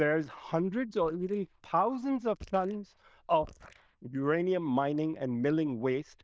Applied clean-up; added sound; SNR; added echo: neural diffusion model UNIVERSE++.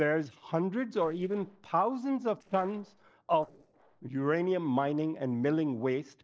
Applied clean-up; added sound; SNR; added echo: neural separator model SepFormer DNS4.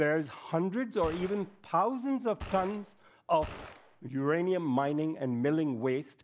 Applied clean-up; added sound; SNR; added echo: none; Gunshot, gunfire; 14 dB; none.